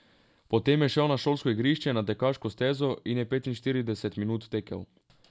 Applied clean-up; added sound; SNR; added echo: none; none; none; none.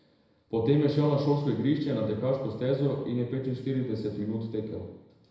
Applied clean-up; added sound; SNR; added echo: none; none; none; reverberation time 1.0 s.